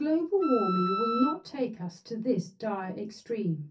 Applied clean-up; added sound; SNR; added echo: none; Wind instrument, woodwind instrument; 3 dB; reverberation time 0.3 s.